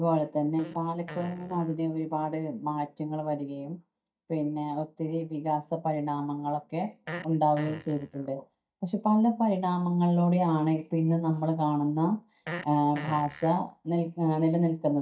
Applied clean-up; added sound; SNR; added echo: neural mask model DeepFilterNet 3.